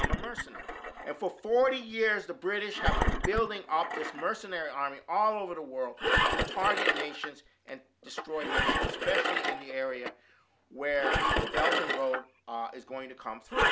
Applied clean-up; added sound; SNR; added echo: none; Engine; -1 dB; none.